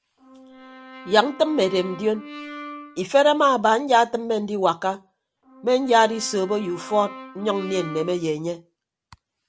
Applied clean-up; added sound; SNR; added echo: none; Brass instrument; 16 dB; none.